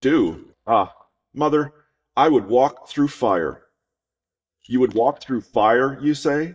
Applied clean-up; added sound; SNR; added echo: neural mask model DeepFilterNet 3.